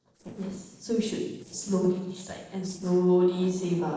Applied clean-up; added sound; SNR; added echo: neural separator model SepFormer DNS4.